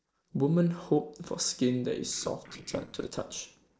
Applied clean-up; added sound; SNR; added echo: neural separator model SepFormer DNS4.